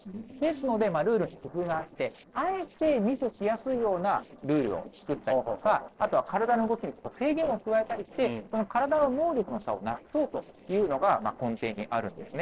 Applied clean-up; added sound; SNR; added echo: neural separator model SepFormer DNS4.